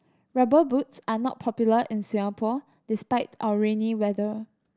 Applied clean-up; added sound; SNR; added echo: none; none; none; none.